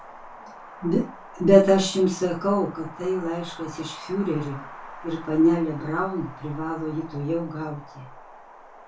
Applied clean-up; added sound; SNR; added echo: none; Wind; 17 dB; reverberation time 0.2 s.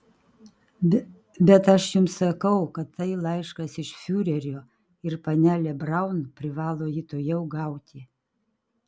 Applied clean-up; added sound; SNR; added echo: none; none; none; none.